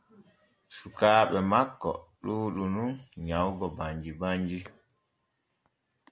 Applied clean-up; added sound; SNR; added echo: none; none; none; none.